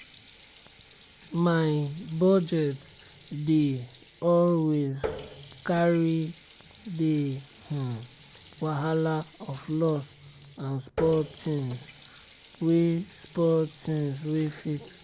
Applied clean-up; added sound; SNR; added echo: none; Water tap, faucet; 18 dB; none.